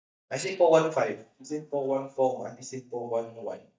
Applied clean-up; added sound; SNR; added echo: neural mask model DeepFilterNet 3.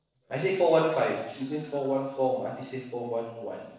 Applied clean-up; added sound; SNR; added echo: neural separator model SepFormer DNS4.